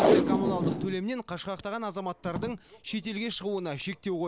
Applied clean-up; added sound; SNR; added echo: none; Packing tape, duct tape; -3 dB; none.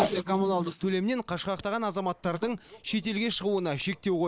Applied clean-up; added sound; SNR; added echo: neural mask model Resemble Enhance denoiser.